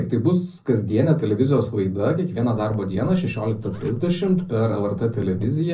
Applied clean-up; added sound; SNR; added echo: neural separator model SepFormer DNS4.